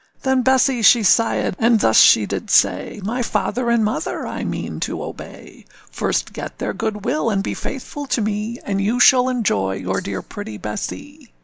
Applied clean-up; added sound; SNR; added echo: none; Rattle (instrument); 19 dB; none.